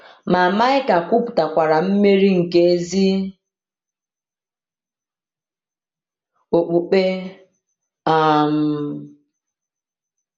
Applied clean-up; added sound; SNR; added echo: none; none; none; none.